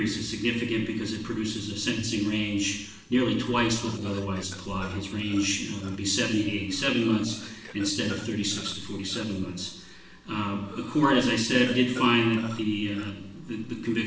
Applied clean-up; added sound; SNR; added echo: neural separator model SepFormer DNS4.